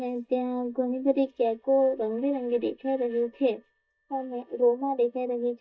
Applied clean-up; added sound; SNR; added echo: neural mask model DeepFilterNet 3.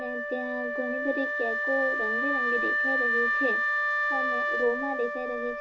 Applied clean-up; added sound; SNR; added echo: none; Wind instrument, woodwind instrument; -4 dB; reverberation time 0.2 s.